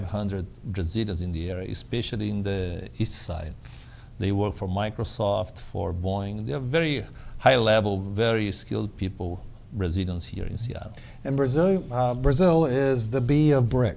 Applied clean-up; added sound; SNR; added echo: none; none; none; none.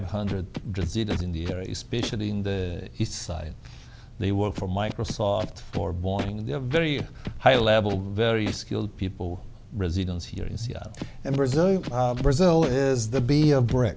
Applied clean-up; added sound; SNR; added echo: none; Scratching (performance technique); 13 dB; none.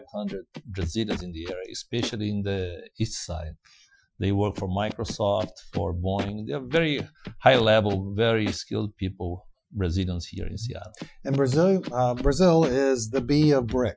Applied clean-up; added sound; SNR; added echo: classical method Wiener filter.